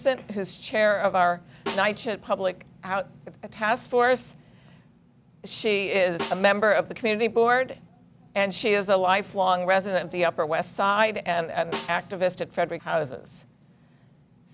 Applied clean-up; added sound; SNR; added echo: none; Snare drum; 16 dB; none.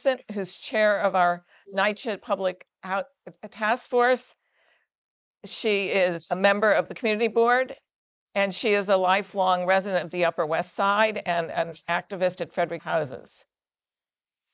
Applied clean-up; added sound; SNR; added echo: neural mask model Resemble Enhance denoiser.